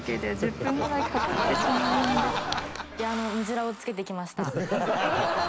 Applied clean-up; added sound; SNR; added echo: none; none; none; none.